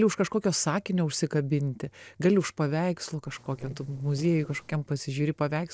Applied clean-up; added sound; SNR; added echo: neural separator model SepFormer DNS4.